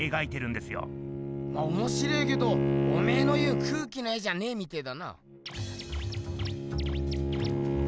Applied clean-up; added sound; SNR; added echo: none; Bowed string instrument; -2 dB; none.